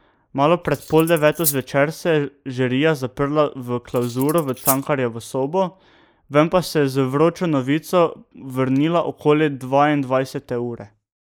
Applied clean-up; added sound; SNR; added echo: neural mask model Resemble Enhance denoiser.